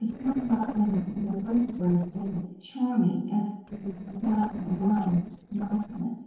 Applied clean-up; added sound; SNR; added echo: neural separator model SepFormer DNS4.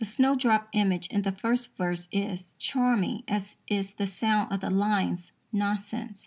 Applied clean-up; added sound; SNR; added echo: none; none; none; none.